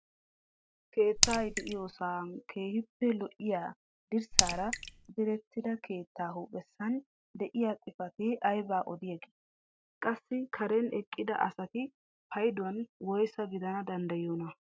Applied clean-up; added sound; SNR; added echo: none; Raindrop / Splash, splatter; -3 dB; none.